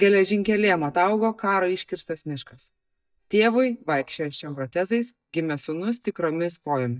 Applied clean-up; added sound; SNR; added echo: neural mask model DeepFilterNet 3.